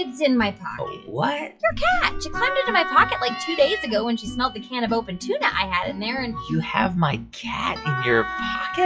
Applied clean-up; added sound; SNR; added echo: classical method WPE with log-MMSE.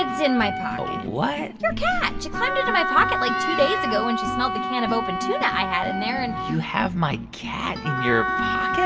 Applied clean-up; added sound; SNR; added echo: none; Wind instrument, woodwind instrument; 3 dB; reverberation time 0.5 s.